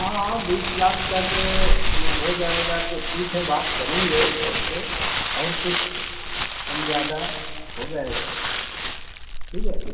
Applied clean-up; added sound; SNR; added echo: none; Crumpling, crinkling; -5 dB; reverberation time 2.3 s.